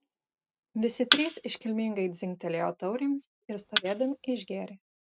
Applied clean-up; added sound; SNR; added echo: neural mask model RNNoise.